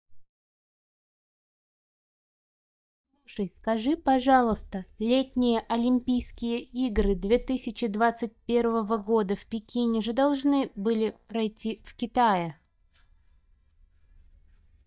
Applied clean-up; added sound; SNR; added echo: neural mask model DeepFilterNet 3.